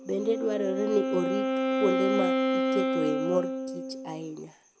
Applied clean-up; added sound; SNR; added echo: none; Wind instrument, woodwind instrument; -2 dB; none.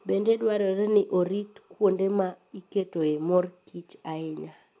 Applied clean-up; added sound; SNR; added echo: none; none; none; none.